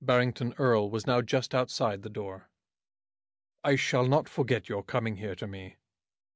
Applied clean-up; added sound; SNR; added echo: none; none; none; none.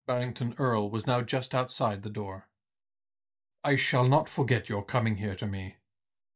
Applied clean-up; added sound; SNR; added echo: neural mask model DeepFilterNet 3.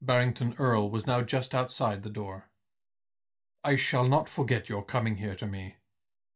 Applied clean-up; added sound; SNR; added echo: none; Bowed string instrument; 19 dB; reverberation time 0.2 s.